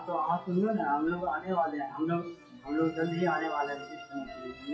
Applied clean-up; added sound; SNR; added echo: classical method WPE with log-MMSE.